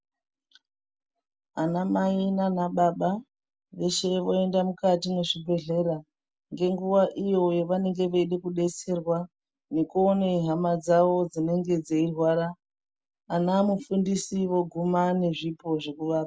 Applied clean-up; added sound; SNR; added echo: none; none; none; none.